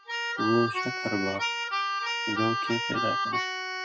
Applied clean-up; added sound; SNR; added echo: classical method WPE with log-MMSE.